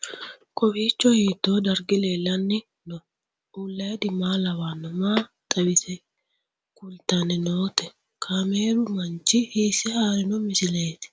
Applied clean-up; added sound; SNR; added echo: none; none; none; none.